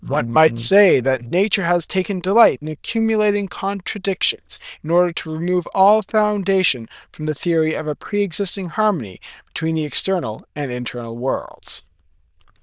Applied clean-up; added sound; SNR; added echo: neural diffusion model UNIVERSE++.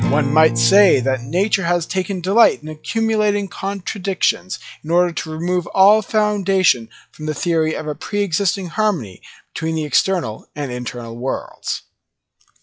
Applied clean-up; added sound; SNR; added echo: classical method log-MMSE.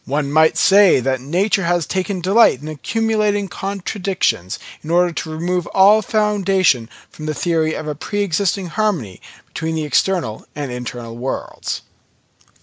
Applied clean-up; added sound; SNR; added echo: none; none; none; none.